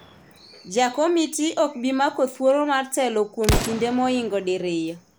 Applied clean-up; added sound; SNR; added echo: none; Explosion; 9 dB; none.